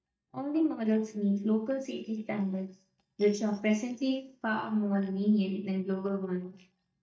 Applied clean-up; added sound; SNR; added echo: neural mask model DeepFilterNet 3.